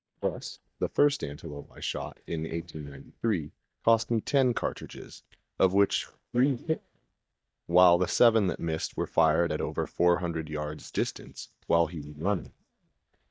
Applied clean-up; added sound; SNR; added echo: neural mask model DeepFilterNet 3.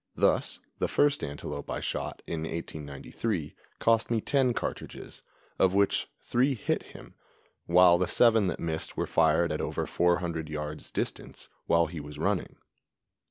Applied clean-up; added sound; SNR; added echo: none; none; none; none.